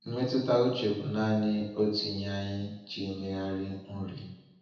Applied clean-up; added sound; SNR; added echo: none; none; none; reverberation time 0.9 s.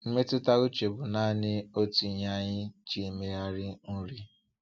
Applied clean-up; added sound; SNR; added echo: none; none; none; none.